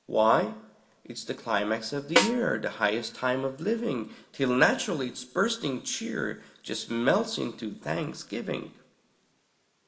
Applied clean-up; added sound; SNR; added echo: none; Snare drum; 0 dB; reverberation time 0.7 s.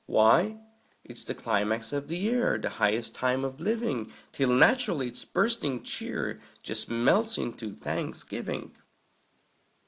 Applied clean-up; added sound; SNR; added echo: none; none; none; none.